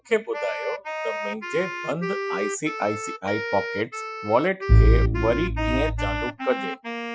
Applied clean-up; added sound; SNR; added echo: classical method Wiener filter.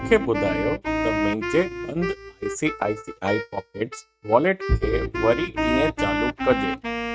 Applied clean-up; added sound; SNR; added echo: neural mask model RNNoise.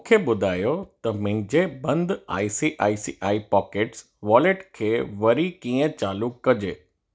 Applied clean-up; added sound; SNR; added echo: none; none; none; none.